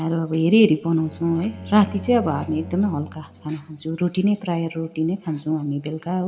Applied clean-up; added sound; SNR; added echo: none; Bowed string instrument; 16 dB; reverberation time 2.1 s.